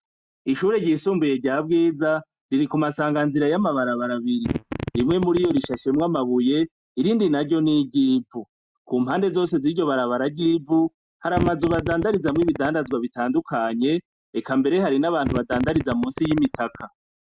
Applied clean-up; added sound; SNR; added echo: neural mask model RNNoise.